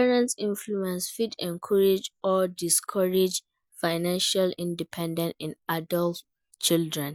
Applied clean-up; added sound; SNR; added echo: none; none; none; none.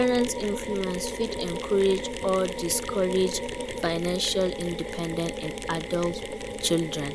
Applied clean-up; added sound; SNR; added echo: none; Mechanisms; 6 dB; none.